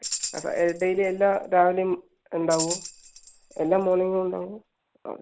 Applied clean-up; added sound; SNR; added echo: none; Tambourine; 12 dB; none.